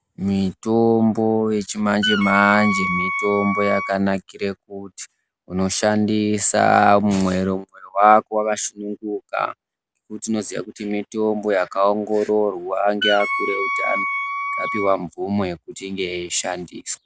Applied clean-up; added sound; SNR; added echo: none; Wind instrument, woodwind instrument; 4 dB; none.